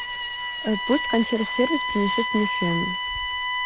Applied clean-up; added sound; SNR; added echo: neural diffusion model UNIVERSE++.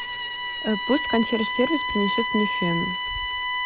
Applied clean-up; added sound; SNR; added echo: none; Bowed string instrument; 1 dB; none.